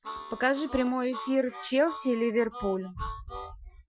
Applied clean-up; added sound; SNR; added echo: classical method Wiener filter.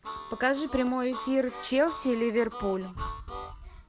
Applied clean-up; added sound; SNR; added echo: none; Harmonica; 12 dB; none.